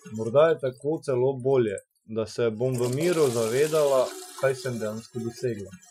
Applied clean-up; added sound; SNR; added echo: classical method Wiener filter.